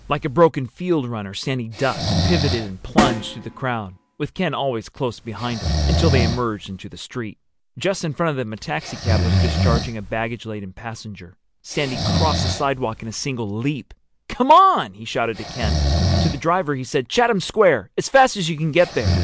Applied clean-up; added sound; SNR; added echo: none; Snare drum + Breathing; 3 dB; none.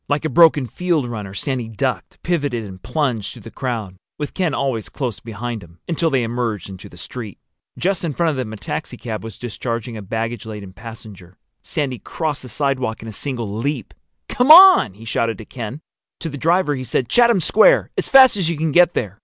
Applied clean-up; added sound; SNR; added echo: none; none; none; none.